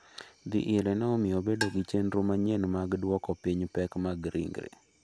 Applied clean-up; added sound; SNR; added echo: none; none; none; none.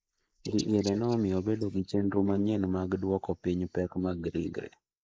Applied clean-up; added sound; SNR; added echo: neural mask model Resemble Enhance denoiser.